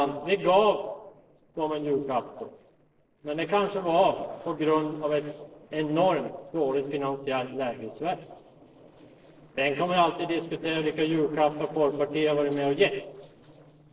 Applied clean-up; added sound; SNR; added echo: neural separator model SepFormer DNS4.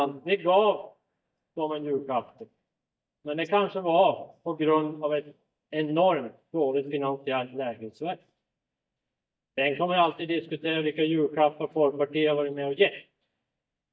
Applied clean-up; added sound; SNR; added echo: neural mask model DeepFilterNet 3.